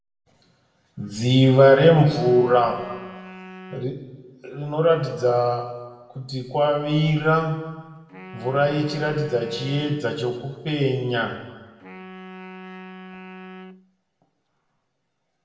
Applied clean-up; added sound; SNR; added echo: none; Wind instrument, woodwind instrument; 19 dB; reverberation time 1.2 s.